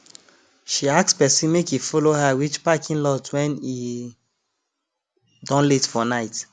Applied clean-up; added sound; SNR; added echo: none; none; none; none.